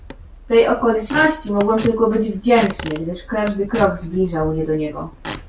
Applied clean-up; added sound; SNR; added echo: none; Squeak / Wood; 14 dB; none.